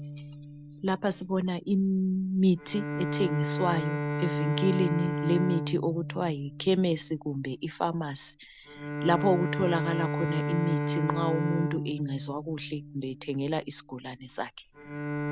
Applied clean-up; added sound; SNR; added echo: none; Bowed string instrument; 4 dB; none.